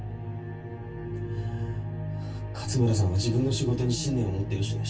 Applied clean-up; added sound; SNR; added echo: none; none; none; reverberation time 0.1 s.